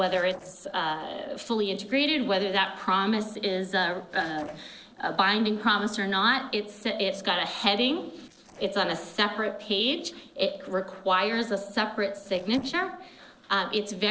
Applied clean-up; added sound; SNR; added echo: neural separator model SepFormer DNS4.